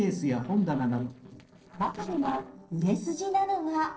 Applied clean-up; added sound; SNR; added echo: neural separator model SepFormer DNS4.